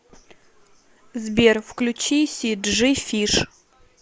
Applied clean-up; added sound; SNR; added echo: none; none; none; none.